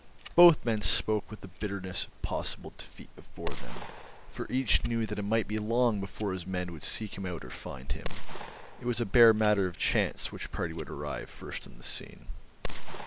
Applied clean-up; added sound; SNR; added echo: none; Gunshot, gunfire; 5 dB; none.